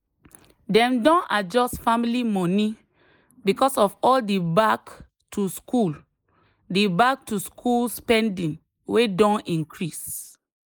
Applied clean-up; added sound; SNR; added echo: neural mask model Resemble Enhance denoiser.